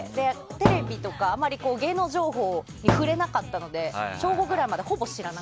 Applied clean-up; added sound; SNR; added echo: none; Thump, thud; 1 dB; none.